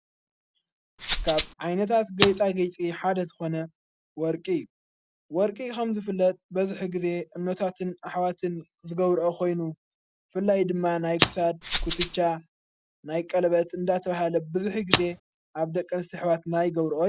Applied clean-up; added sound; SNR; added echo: none; Rattle (instrument) + Rattle (instrument); 0 dB; none.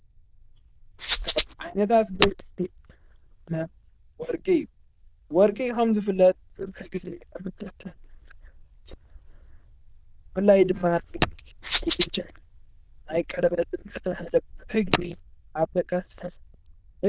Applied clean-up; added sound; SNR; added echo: neural diffusion model UNIVERSE++.